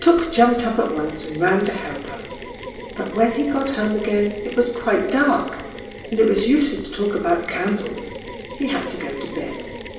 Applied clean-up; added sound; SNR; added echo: none; Mechanisms; 13 dB; reverberation time 0.9 s.